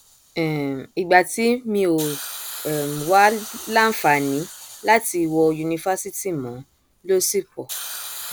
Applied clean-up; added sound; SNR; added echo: none; Hiss; 15 dB; none.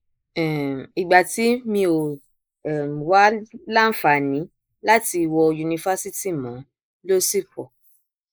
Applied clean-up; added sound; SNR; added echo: neural mask model Resemble Enhance denoiser.